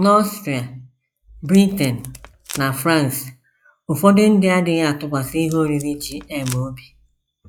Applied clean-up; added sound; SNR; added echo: classical method log-MMSE.